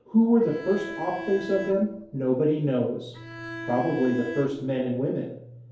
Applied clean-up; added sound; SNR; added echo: none; Bowed string instrument; 12 dB; reverberation time 2.4 s.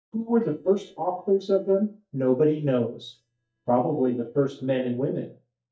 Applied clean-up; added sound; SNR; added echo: neural mask model DeepFilterNet 3.